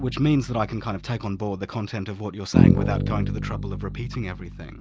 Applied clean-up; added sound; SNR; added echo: none; Bass guitar; -2 dB; none.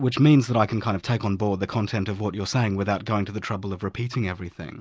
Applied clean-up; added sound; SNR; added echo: none; none; none; none.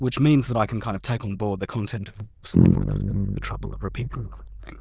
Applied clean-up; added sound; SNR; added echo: neural diffusion model UNIVERSE++.